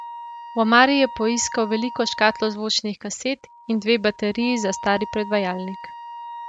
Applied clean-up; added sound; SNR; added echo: none; Wind instrument, woodwind instrument; 14 dB; none.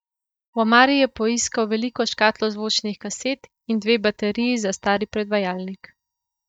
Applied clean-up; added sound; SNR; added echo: neural mask model DeepFilterNet 3.